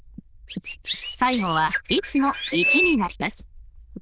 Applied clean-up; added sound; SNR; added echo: neural diffusion model UNIVERSE++.